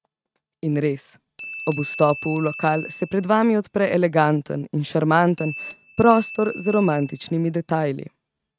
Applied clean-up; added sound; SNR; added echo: neural mask model RNNoise.